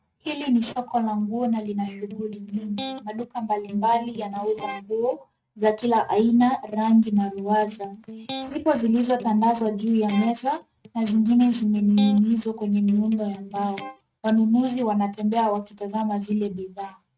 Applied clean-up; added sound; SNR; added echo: neural mask model RNNoise.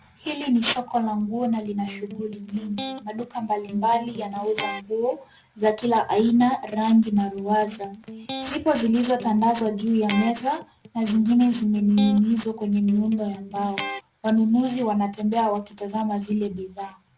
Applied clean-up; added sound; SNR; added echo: none; Electric guitar; 13 dB; none.